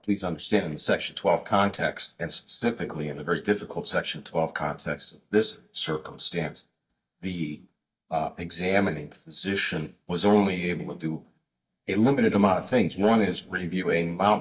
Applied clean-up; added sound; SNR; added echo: neural mask model DeepFilterNet 3.